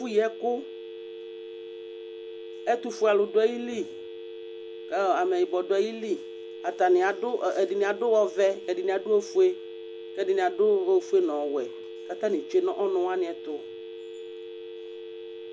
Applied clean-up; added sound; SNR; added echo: none; Telephone; 12 dB; none.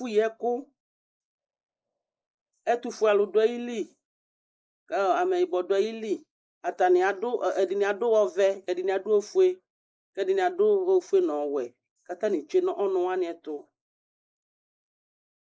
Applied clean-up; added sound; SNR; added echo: neural mask model Resemble Enhance denoiser.